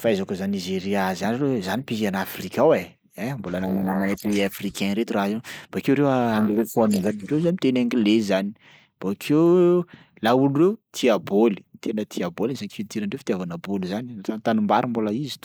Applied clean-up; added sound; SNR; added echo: neural mask model Resemble Enhance denoiser.